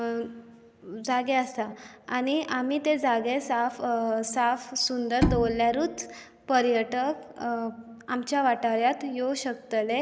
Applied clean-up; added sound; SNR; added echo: none; Bowed string instrument; 3 dB; none.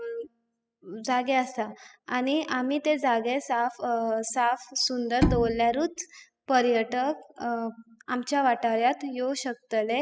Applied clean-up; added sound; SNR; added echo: classical method spectral subtraction.